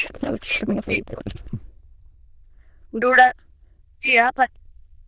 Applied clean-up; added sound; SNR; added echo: neural diffusion model UNIVERSE++.